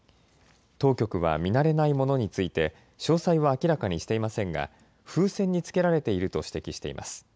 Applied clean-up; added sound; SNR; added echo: none; none; none; none.